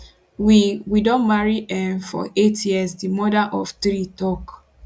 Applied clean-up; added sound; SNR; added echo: none; none; none; none.